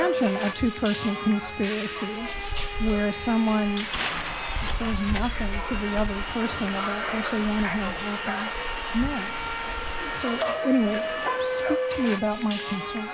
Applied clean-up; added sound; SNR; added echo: none; Subway, metro, underground; 1 dB; none.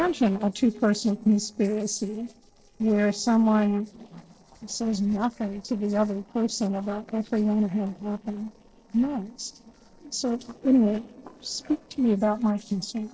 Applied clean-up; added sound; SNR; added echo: neural separator model SepFormer DNS4.